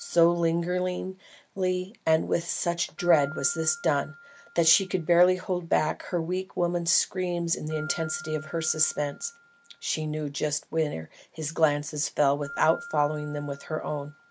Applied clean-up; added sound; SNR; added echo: none; Keyboard (musical); 20 dB; none.